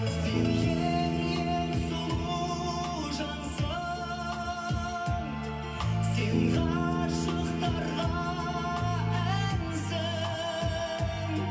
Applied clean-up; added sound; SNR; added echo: none; Bass guitar; 4 dB; reverberation time 0.3 s.